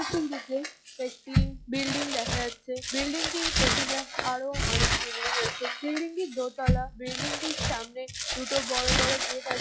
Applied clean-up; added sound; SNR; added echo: classical method log-MMSE.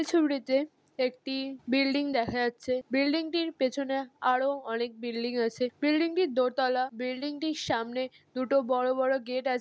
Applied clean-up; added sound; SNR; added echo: none; none; none; none.